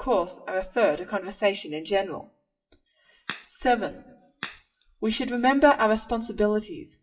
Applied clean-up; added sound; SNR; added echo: classical method WPE with log-MMSE.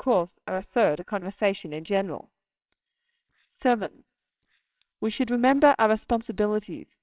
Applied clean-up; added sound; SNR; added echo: neural separator model SepFormer WHAMR!.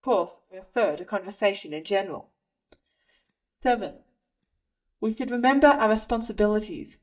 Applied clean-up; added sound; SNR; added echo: neural mask model DeepFilterNet 3.